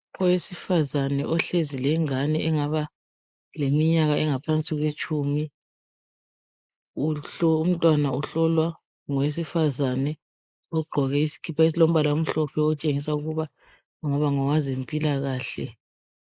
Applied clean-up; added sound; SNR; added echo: neural mask model Resemble Enhance denoiser.